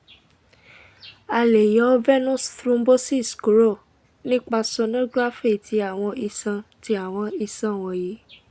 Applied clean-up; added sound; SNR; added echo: none; none; none; none.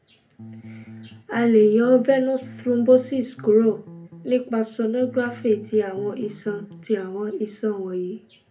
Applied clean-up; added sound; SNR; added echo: none; Bass guitar; 19 dB; reverberation time 0.3 s.